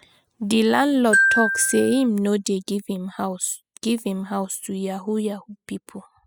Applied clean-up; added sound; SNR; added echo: classical method spectral subtraction.